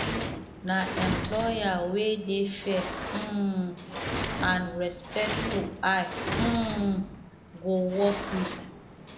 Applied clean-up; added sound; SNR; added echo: none; Sliding door; 3 dB; reverberation time 0.7 s.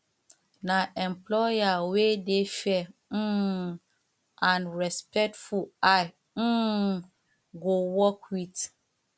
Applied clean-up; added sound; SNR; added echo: none; none; none; none.